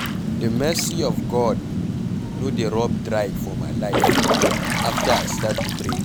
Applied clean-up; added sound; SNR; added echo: none; Fire + Drip / Trickle, dribble / Water / Splash, splatter; -4 dB; none.